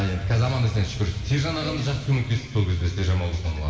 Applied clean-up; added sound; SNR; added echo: none; none; none; reverberation time 2.3 s.